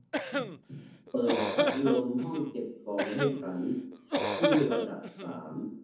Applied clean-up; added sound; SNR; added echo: none; Cough; 1 dB; reverberation time 0.7 s.